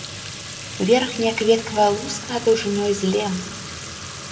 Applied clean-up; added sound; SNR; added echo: none; Fill (with liquid) / Trickle, dribble / Sink (filling or washing); 11 dB; reverberation time 1.4 s.